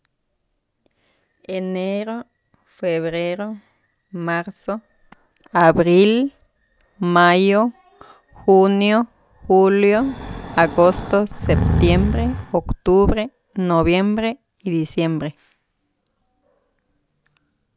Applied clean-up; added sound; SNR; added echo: none; Breathing; 2 dB; none.